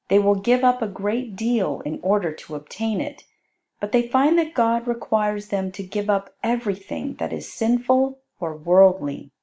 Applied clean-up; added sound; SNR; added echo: none; none; none; none.